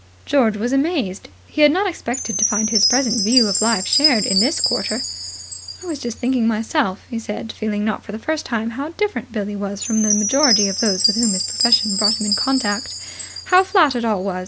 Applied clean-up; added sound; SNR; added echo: none; Chime; 3 dB; none.